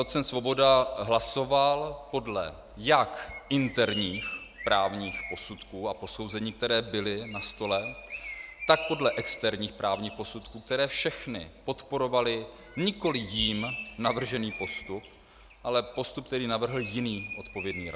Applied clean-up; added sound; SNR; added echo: none; Bird; 14 dB; none.